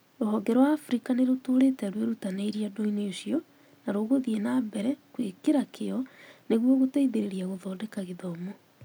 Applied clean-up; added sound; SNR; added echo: none; none; none; none.